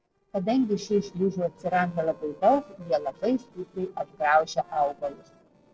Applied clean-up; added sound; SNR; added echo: neural separator model SepFormer DNS4.